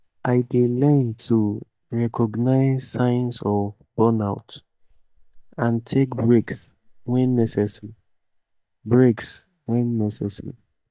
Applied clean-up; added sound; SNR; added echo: neural mask model DeepFilterNet 3.